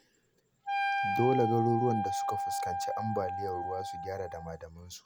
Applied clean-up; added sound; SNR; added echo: none; Wind instrument, woodwind instrument; 0 dB; none.